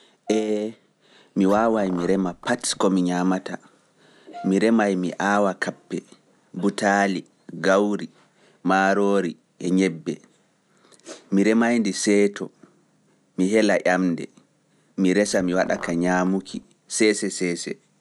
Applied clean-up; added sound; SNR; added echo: none; Car + Brass instrument; 20 dB; none.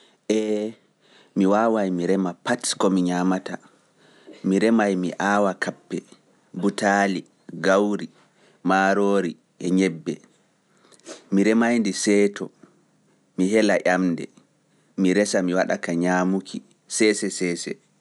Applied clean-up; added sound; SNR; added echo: none; none; none; none.